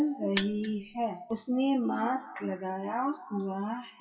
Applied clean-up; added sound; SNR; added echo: classical method WPE with log-MMSE.